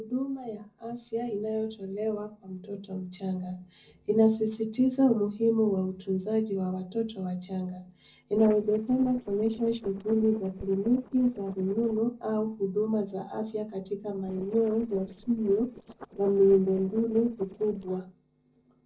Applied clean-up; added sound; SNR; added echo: neural separator model SepFormer DNS4.